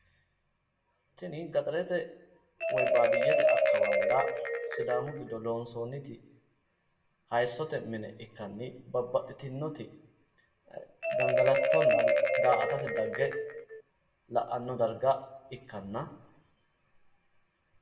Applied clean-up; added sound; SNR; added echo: none; Marimba, xylophone; -2 dB; reverberation time 0.6 s.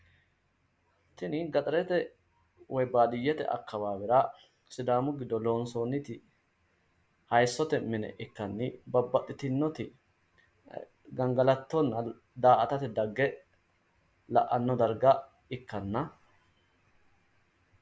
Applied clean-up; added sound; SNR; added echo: none; none; none; none.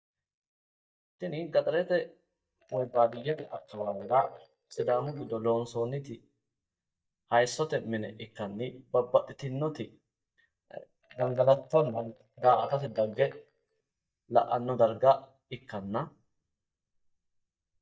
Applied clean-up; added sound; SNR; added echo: neural mask model DeepFilterNet 3.